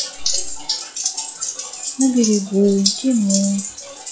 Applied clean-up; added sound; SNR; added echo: classical method log-MMSE.